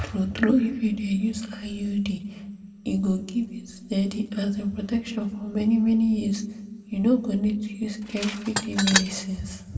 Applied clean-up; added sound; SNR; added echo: none; Tools; 3 dB; reverberation time 1.0 s.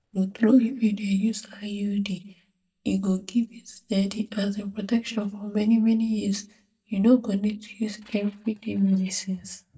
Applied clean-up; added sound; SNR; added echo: neural mask model DeepFilterNet 3.